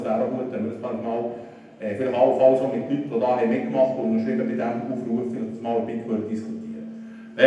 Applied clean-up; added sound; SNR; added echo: none; none; none; reverberation time 0.9 s.